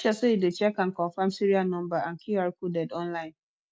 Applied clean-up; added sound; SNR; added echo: none; none; none; none.